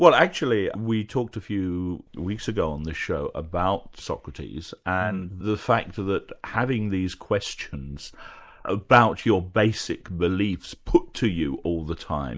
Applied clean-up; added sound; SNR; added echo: neural mask model Resemble Enhance denoiser.